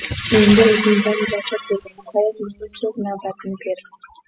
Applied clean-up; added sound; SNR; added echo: classical method spectral subtraction.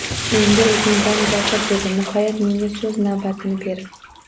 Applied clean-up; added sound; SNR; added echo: none; Bathtub (filling or washing); 4 dB; none.